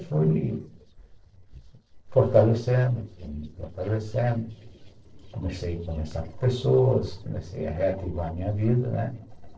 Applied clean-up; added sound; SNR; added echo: neural separator model SepFormer DNS4.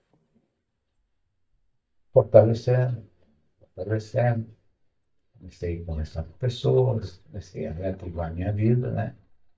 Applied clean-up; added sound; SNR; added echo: neural mask model DeepFilterNet 3.